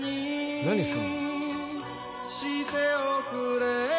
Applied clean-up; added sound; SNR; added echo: none; none; none; none.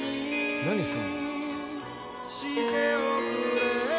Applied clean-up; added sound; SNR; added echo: none; Harp; 3 dB; none.